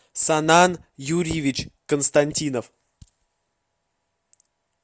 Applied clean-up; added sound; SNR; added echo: none; none; none; none.